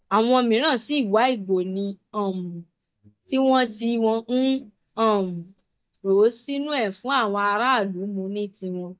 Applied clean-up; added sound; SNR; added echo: neural mask model DeepFilterNet 3.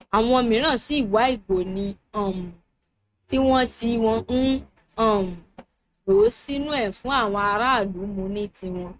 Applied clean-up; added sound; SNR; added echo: neural mask model RNNoise.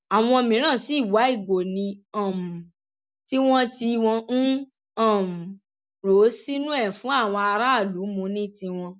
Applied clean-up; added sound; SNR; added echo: none; none; none; none.